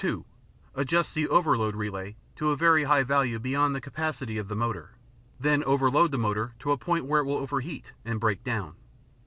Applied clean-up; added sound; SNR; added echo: none; none; none; none.